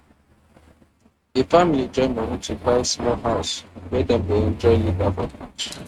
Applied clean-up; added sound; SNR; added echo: neural mask model RNNoise.